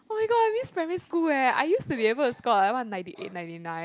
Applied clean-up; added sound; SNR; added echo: none; none; none; none.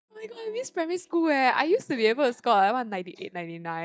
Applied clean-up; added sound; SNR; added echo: neural mask model DeepFilterNet 3.